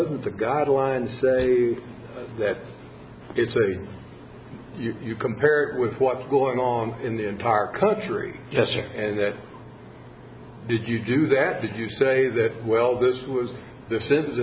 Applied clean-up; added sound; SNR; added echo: none; none; none; none.